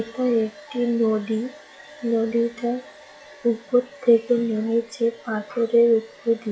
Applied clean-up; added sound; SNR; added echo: classical method log-MMSE.